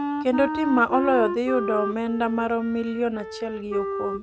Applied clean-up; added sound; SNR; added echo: none; Wind instrument, woodwind instrument; 6 dB; none.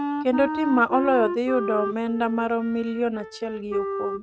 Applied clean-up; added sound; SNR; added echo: neural mask model RNNoise.